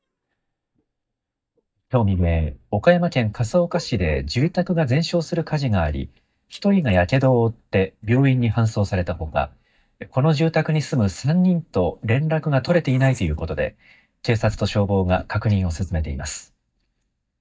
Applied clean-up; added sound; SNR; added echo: neural mask model DeepFilterNet 3.